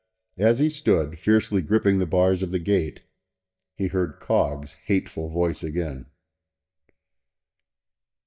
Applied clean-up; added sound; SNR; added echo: neural mask model DeepFilterNet 3.